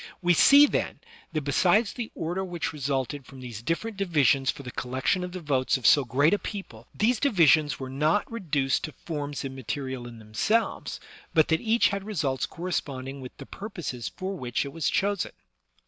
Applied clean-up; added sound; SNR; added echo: none; none; none; none.